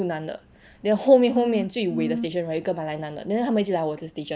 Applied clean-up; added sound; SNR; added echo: none; none; none; none.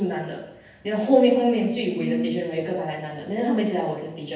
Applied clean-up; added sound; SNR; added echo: none; none; none; reverberation time 0.9 s.